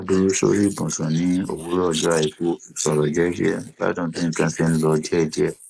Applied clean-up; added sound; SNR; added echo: neural mask model Resemble Enhance denoiser.